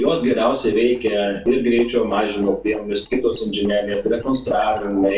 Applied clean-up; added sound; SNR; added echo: neural separator model SepFormer DNS4.